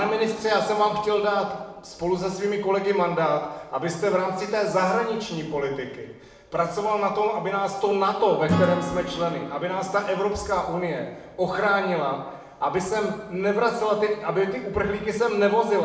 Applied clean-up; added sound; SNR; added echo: none; Acoustic guitar / Strum; 14 dB; reverberation time 0.8 s.